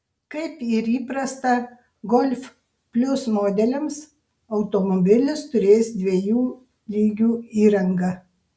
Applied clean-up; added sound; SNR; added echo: none; none; none; none.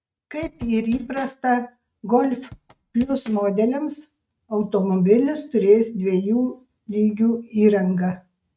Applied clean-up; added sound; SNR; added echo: neural mask model RNNoise.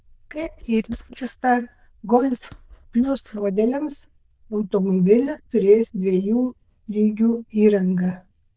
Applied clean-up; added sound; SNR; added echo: neural diffusion model UNIVERSE++.